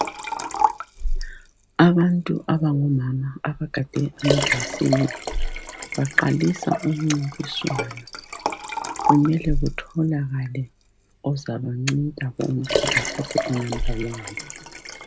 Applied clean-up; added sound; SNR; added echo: none; Liquid; 3 dB; none.